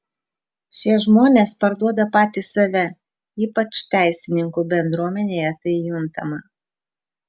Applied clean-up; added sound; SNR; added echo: none; none; none; none.